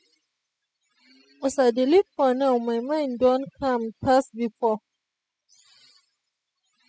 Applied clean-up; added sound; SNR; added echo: classical method spectral subtraction.